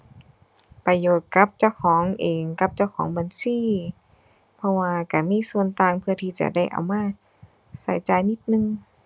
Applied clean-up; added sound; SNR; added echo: none; none; none; none.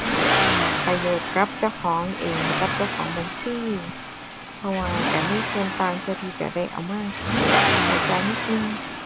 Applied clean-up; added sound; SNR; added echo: none; Accelerating, revving, vroom; -3 dB; none.